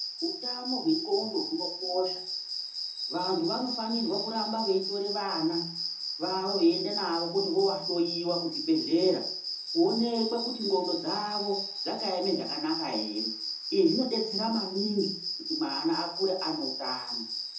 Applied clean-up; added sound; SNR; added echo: none; Cricket; 5 dB; reverberation time 0.5 s.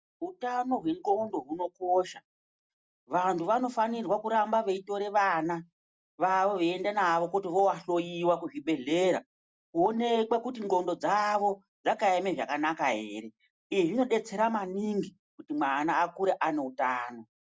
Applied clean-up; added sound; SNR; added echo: none; none; none; none.